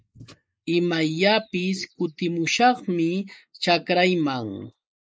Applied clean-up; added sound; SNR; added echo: neural mask model Resemble Enhance denoiser.